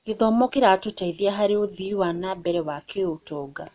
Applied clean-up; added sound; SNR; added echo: none; none; none; none.